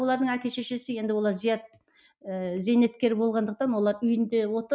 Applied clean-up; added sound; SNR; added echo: none; none; none; none.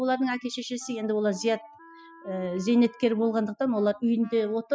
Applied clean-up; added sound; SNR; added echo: classical method spectral subtraction.